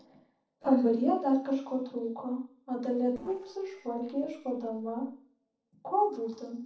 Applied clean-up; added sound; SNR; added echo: neural separator model SepFormer DNS4.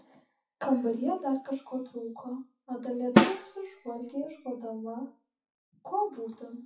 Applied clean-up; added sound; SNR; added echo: classical method WPE with log-MMSE.